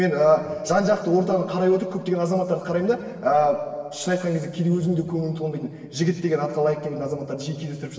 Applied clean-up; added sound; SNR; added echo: none; none; none; reverberation time 1.9 s.